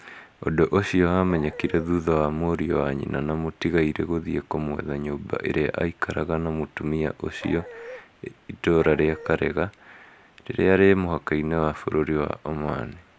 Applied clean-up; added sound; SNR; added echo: none; Dog; 16 dB; none.